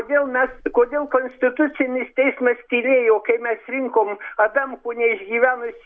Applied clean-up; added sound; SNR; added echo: none; none; none; none.